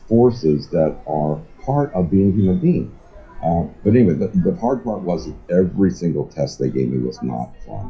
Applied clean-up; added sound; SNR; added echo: classical method WPE with log-MMSE.